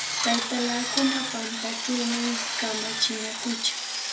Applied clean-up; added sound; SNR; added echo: none; Drill; 0 dB; reverberation time 0.2 s.